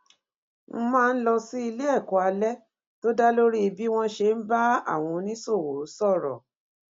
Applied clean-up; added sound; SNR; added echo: none; none; none; none.